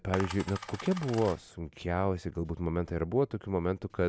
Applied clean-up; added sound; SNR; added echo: none; Coin (dropping); 11 dB; none.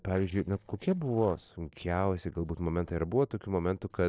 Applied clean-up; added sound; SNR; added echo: neural separator model SepFormer DNS4.